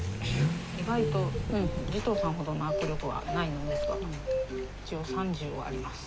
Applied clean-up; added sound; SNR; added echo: none; Accelerating, revving, vroom / Vehicle; 3 dB; none.